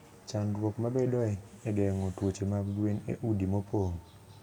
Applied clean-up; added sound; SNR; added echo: none; none; none; reverberation time 0.9 s.